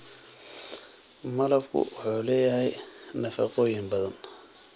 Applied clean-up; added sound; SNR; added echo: none; none; none; none.